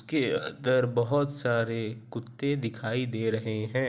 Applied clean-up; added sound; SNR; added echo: neural mask model Resemble Enhance denoiser.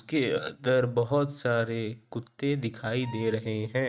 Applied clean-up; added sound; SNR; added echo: neural mask model RNNoise.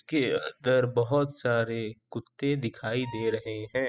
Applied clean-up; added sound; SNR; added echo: classical method spectral subtraction.